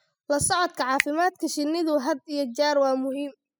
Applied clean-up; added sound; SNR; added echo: classical method spectral subtraction.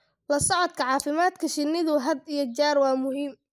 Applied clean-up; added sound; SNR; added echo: neural mask model Resemble Enhance denoiser.